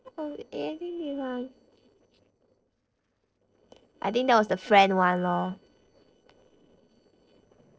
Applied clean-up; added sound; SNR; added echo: neural separator model SepFormer DNS4.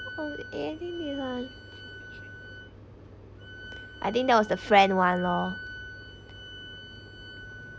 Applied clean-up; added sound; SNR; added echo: none; Wind instrument, woodwind instrument; 14 dB; none.